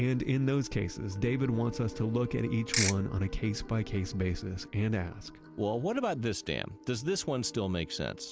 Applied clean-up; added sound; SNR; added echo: none; Ratchet, pawl / Percussion; 0 dB; none.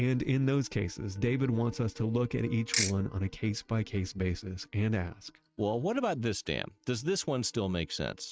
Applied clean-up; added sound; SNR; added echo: neural mask model RNNoise.